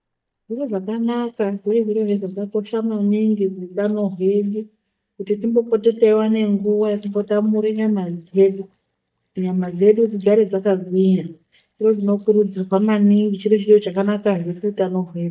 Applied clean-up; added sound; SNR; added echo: neural mask model DeepFilterNet 3.